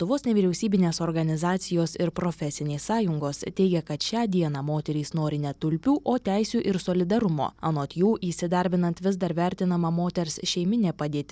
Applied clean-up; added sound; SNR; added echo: none; none; none; none.